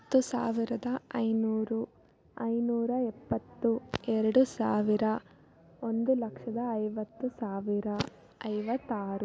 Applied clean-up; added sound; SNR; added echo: none; none; none; none.